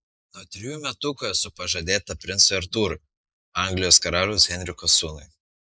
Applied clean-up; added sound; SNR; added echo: neural mask model Resemble Enhance denoiser.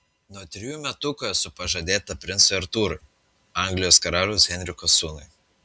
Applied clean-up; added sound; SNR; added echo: none; none; none; none.